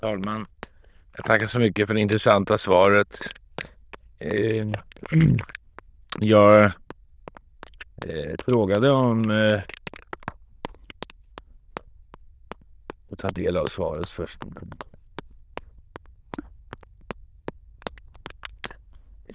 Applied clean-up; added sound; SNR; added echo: neural diffusion model UNIVERSE++.